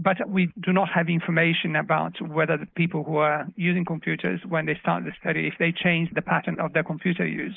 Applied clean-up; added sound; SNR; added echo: neural mask model Resemble Enhance denoiser.